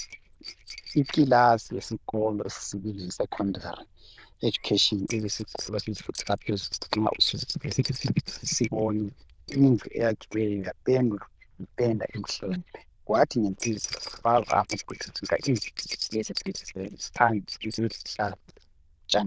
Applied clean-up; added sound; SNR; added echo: neural diffusion model UNIVERSE++.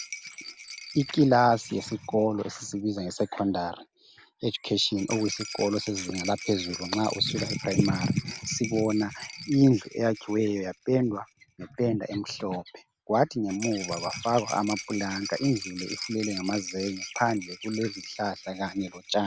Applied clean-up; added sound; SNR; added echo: none; Rattle; 14 dB; none.